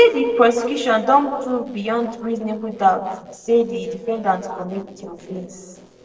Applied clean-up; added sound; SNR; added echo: neural separator model SepFormer DNS4.